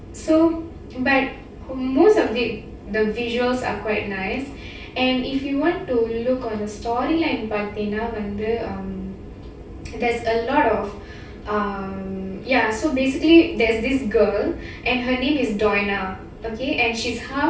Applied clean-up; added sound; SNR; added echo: none; none; none; reverberation time 0.2 s.